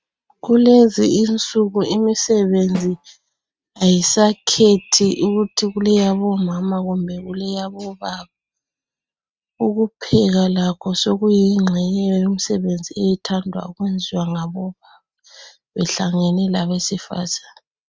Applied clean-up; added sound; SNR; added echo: neural mask model RNNoise.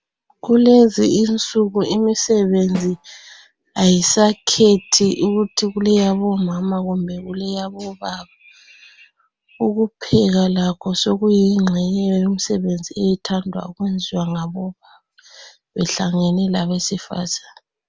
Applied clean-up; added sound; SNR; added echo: none; Snare drum; 17 dB; none.